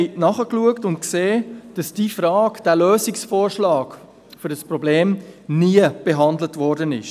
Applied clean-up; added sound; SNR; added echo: none; none; none; none.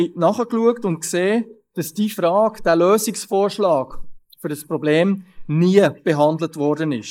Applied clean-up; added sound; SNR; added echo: neural mask model Resemble Enhance denoiser.